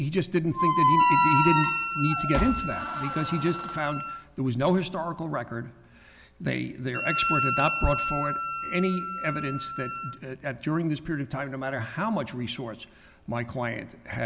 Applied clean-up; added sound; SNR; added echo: none; Squeak + Wind instrument, woodwind instrument; -2 dB; none.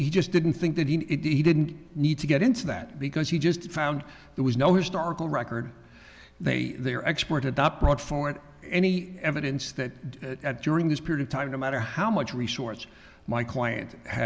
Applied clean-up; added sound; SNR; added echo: none; none; none; none.